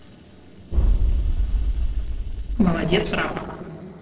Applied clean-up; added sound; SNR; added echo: neural separator model SepFormer DNS4.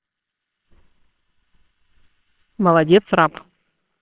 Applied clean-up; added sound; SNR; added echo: neural separator model SepFormer WHAMR!.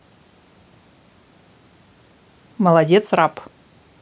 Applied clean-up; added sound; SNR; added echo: none; none; none; none.